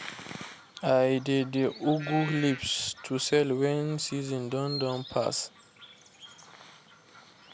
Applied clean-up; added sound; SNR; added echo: none; Bird vocalization, bird call, bird song; 15 dB; none.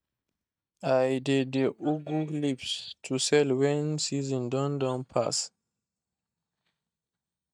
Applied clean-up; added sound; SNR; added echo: neural mask model DeepFilterNet 3.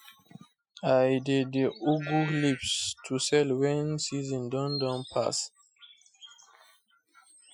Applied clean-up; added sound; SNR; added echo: classical method Wiener filter.